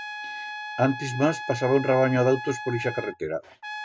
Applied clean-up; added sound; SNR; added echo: none; Trumpet; 10 dB; none.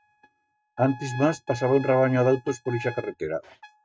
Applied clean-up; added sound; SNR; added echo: neural mask model RNNoise.